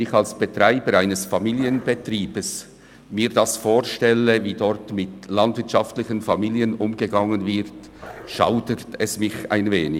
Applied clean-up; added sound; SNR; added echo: none; Growling; 19 dB; none.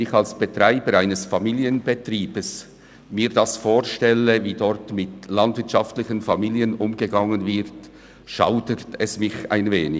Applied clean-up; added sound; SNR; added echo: none; none; none; none.